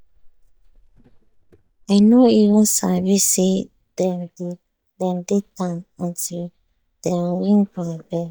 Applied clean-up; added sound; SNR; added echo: neural mask model DeepFilterNet 3.